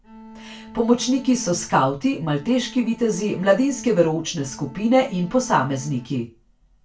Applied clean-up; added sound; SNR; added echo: none; Bowed string instrument; 19 dB; reverberation time 0.2 s.